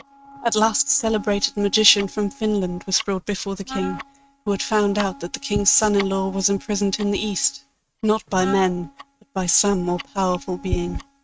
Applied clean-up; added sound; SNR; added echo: neural mask model RNNoise.